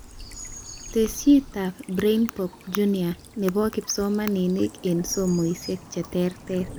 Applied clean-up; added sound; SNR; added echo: none; Stream / Bird vocalization, bird call, bird song; 17 dB; none.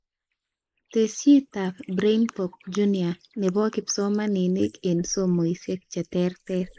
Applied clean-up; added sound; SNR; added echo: neural mask model Resemble Enhance denoiser.